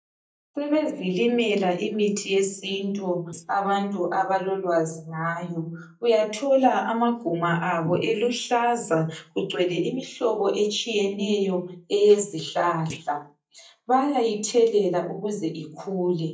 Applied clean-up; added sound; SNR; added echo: neural mask model DeepFilterNet 3.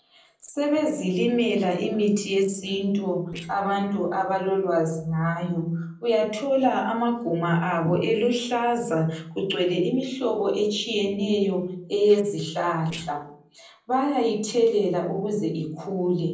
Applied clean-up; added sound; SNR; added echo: neural separator model SepFormer DNS4.